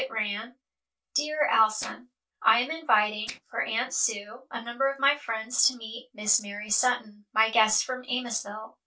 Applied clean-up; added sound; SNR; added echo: neural separator model SepFormer DNS4.